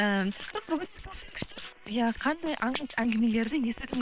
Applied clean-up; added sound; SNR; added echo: neural separator model SepFormer WHAM!.